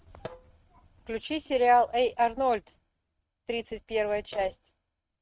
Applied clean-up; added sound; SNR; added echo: neural mask model RNNoise.